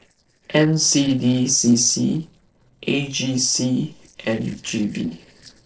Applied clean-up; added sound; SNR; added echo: neural separator model SepFormer DNS4.